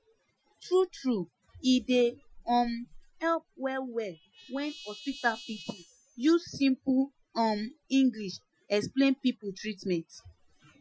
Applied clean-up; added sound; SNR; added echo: classical method Wiener filter.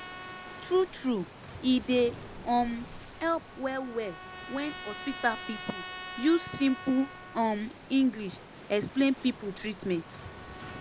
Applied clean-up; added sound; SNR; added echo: none; Trumpet + Waves, surf; 13 dB; none.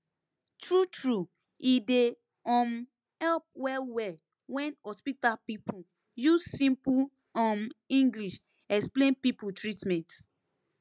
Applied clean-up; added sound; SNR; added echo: none; none; none; none.